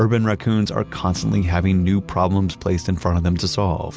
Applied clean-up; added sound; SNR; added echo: none; none; none; none.